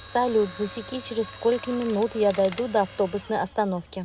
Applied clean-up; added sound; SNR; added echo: none; Mechanisms; 17 dB; none.